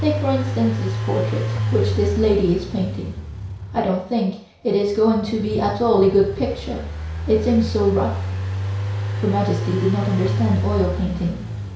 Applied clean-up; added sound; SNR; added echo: none; Engine; 4 dB; reverberation time 0.6 s.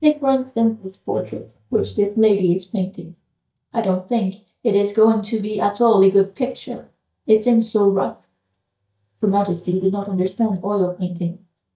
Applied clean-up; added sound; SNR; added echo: neural mask model DeepFilterNet 3.